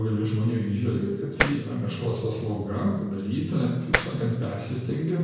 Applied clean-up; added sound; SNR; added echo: none; Tap; 1 dB; reverberation time 1.0 s.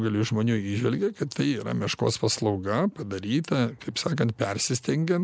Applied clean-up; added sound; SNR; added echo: none; none; none; none.